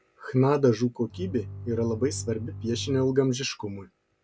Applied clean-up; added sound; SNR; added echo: none; Bowed string instrument; 11 dB; none.